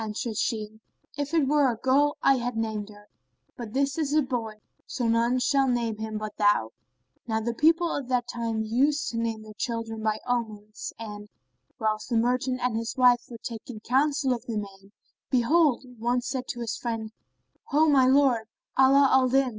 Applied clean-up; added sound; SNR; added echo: none; none; none; none.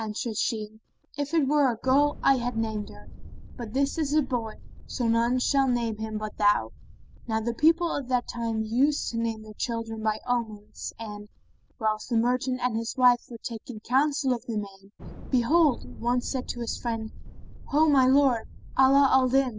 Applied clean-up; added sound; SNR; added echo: none; Thunder; 16 dB; none.